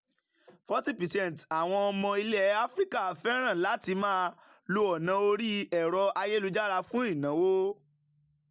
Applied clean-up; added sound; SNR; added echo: none; none; none; none.